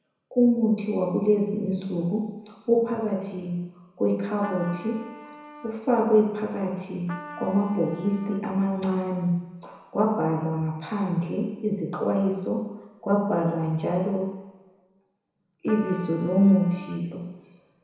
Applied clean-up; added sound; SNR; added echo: none; Trumpet; 17 dB; reverberation time 0.9 s.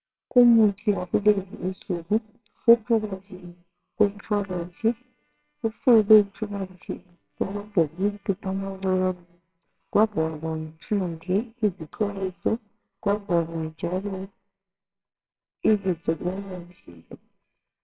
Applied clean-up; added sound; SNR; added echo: neural separator model SepFormer WHAMR!.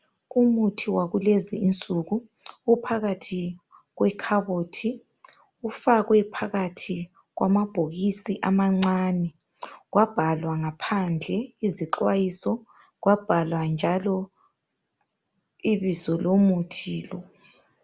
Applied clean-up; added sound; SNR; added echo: none; none; none; none.